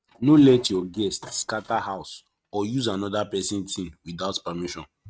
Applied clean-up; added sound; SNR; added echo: neural mask model RNNoise.